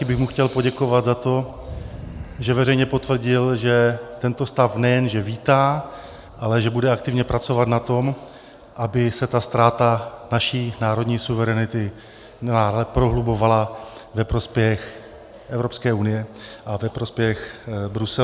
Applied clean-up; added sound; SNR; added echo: none; none; none; none.